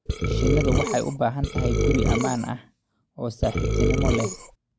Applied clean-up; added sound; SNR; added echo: none; Burping, eructation; -4 dB; none.